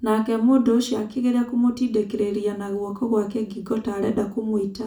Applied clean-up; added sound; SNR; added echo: none; none; none; reverberation time 0.4 s.